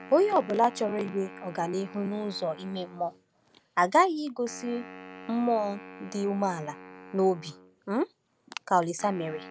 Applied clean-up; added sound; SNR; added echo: none; Wind instrument, woodwind instrument; 18 dB; none.